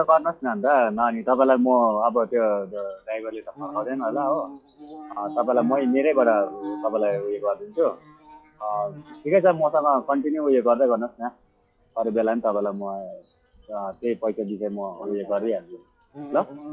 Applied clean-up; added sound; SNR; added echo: classical method log-MMSE.